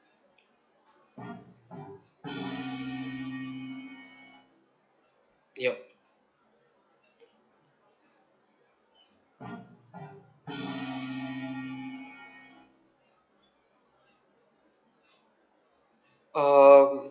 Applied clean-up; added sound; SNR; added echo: classical method log-MMSE.